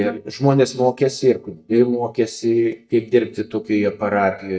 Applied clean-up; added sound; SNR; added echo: neural mask model DeepFilterNet 3.